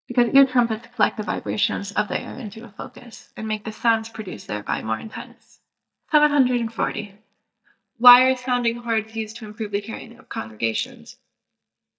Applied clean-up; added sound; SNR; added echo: neural mask model DeepFilterNet 3.